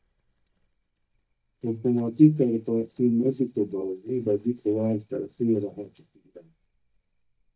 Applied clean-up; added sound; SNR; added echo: neural mask model DeepFilterNet 3.